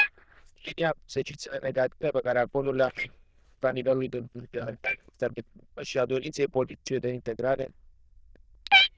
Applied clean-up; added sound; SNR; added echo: neural diffusion model UNIVERSE++.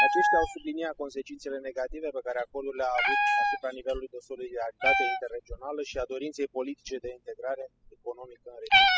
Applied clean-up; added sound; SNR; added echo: classical method spectral subtraction.